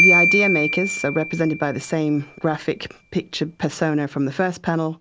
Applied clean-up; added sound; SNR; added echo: none; Marimba, xylophone; 1 dB; none.